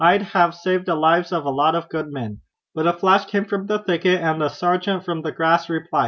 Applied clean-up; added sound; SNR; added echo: none; none; none; none.